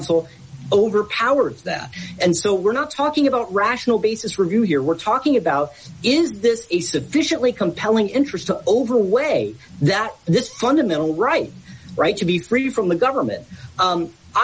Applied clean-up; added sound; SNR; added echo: none; none; none; none.